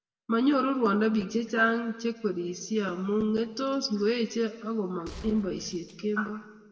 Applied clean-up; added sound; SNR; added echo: neural separator model SepFormer DNS4.